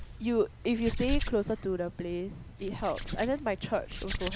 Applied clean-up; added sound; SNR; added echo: none; Hands; 4 dB; none.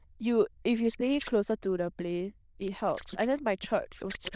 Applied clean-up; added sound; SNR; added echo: neural diffusion model UNIVERSE++.